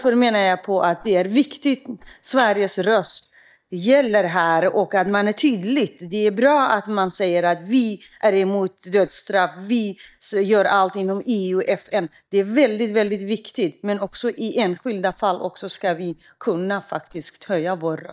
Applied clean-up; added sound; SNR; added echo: neural mask model DeepFilterNet 3.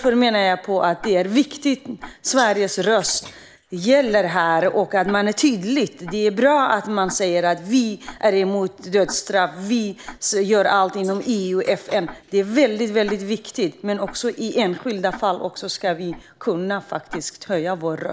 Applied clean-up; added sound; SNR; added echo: neural mask model Resemble Enhance denoiser.